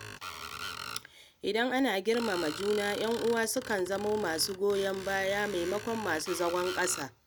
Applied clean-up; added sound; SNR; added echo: none; Screech; 12 dB; none.